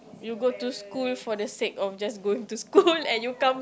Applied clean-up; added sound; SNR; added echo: none; none; none; none.